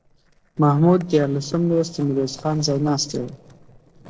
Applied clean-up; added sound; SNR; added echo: neural separator model SepFormer DNS4.